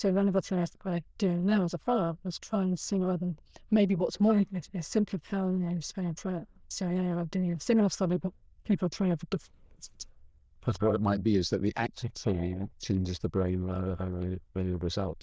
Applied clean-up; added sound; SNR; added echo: neural diffusion model UNIVERSE++.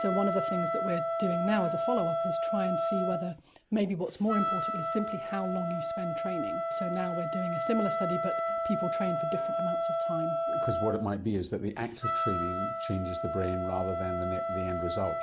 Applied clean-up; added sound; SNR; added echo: none; Wind instrument, woodwind instrument; -1 dB; none.